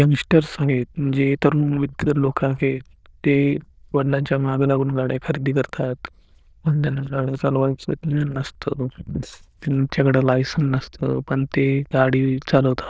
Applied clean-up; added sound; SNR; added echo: neural diffusion model UNIVERSE++.